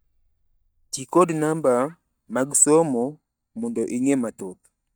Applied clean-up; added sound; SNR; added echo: neural mask model DeepFilterNet 3.